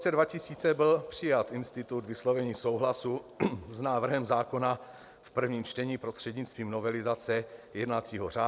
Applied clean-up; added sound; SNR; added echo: none; none; none; none.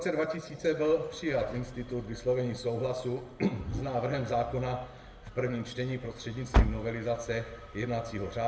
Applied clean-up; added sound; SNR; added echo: none; Engine starting; 5 dB; reverberation time 0.9 s.